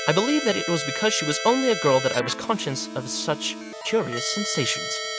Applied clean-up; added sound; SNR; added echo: none; Keyboard (musical); 6 dB; none.